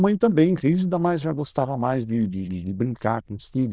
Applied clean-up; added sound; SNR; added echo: neural diffusion model UNIVERSE++.